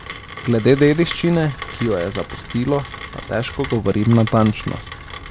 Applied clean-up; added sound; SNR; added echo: none; Rain; 13 dB; none.